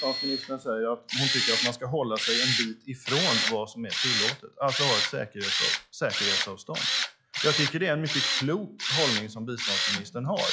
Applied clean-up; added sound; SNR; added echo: classical method log-MMSE.